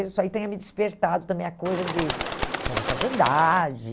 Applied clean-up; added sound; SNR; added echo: none; Bird; 3 dB; none.